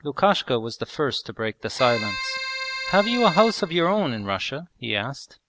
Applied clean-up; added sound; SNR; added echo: none; Keyboard (musical); 7 dB; none.